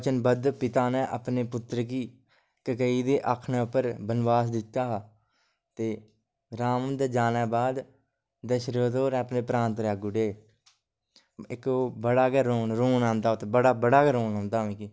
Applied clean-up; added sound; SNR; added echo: none; none; none; none.